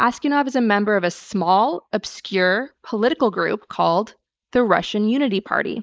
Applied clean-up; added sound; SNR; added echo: neural mask model Resemble Enhance denoiser.